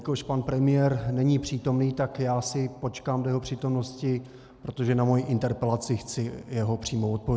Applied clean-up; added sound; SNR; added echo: none; none; none; none.